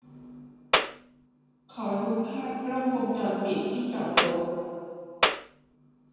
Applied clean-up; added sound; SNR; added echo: none; Clapping; -4 dB; reverberation time 2.1 s.